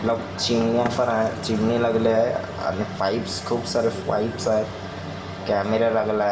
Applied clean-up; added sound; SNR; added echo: none; Toilet flush; 20 dB; reverberation time 1.8 s.